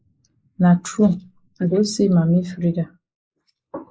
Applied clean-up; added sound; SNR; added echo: neural mask model Resemble Enhance denoiser.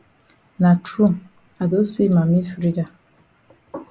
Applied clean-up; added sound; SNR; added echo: none; none; none; none.